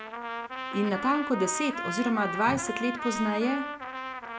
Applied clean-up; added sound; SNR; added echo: none; Trumpet; 6 dB; none.